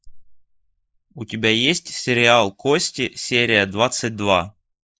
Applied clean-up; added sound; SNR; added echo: neural mask model Resemble Enhance denoiser.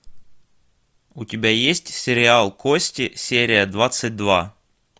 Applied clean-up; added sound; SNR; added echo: none; none; none; none.